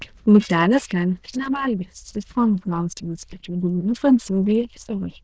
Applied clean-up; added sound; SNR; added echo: neural diffusion model UNIVERSE++.